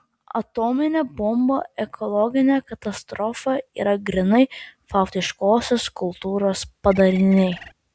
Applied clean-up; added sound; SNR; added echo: none; Bird; 18 dB; none.